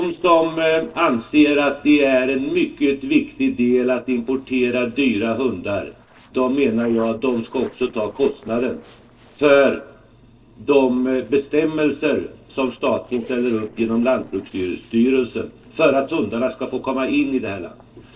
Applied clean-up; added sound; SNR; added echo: neural separator model SepFormer DNS4.